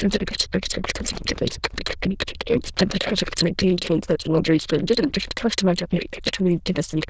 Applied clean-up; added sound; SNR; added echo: neural diffusion model UNIVERSE++.